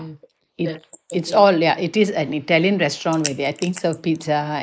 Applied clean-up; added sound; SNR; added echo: neural mask model Resemble Enhance denoiser.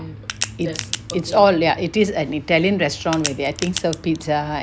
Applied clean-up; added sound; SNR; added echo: none; Crack; 10 dB; none.